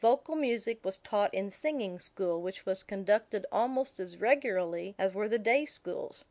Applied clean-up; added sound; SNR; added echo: none; none; none; none.